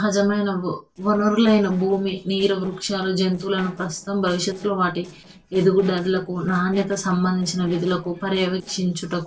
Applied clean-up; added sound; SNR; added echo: neural separator model SepFormer DNS4.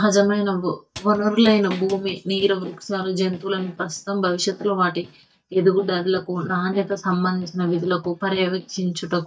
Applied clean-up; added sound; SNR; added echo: neural mask model DeepFilterNet 3.